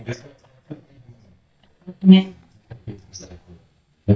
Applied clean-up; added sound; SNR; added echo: neural mask model DeepFilterNet 3.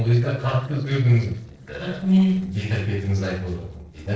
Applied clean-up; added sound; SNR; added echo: neural separator model SepFormer DNS4.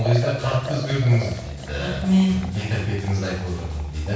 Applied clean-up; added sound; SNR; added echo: none; Liquid; 11 dB; reverberation time 0.7 s.